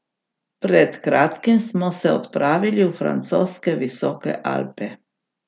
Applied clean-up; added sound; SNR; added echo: none; none; none; none.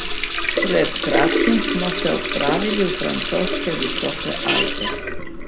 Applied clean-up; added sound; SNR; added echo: none; Water tap, faucet; -2 dB; none.